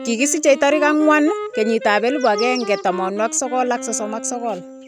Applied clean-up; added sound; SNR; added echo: none; Wind instrument, woodwind instrument; 11 dB; none.